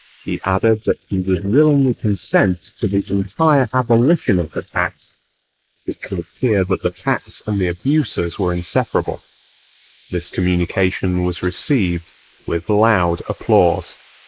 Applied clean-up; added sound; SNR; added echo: neural mask model Resemble Enhance denoiser.